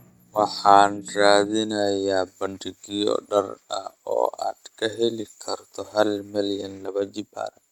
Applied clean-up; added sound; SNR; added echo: neural mask model RNNoise.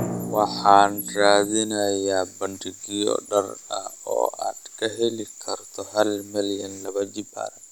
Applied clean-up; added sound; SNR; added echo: none; Drum; 15 dB; none.